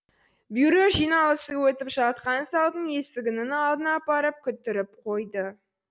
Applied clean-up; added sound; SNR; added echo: none; none; none; none.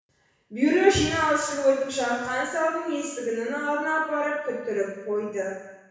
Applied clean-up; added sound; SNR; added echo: none; none; none; reverberation time 1.1 s.